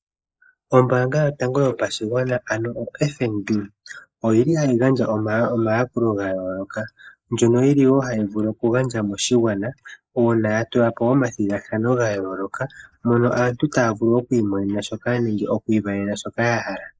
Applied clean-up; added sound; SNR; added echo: neural mask model Resemble Enhance denoiser.